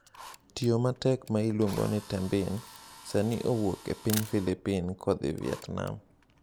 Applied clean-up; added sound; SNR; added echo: none; Camera + Drill; 16 dB; none.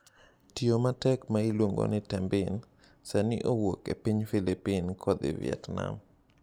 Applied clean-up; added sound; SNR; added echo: none; none; none; none.